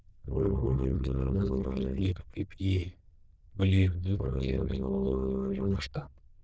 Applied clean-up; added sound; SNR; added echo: neural diffusion model UNIVERSE++.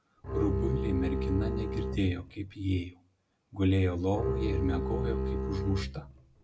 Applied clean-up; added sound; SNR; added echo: none; Bowed string instrument; 1 dB; none.